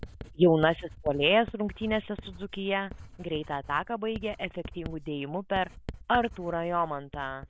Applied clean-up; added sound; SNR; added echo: none; Writing; 15 dB; none.